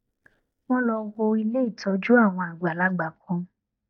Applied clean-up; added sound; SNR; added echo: neural mask model DeepFilterNet 3.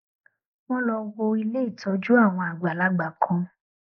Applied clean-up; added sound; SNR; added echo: neural mask model Resemble Enhance denoiser.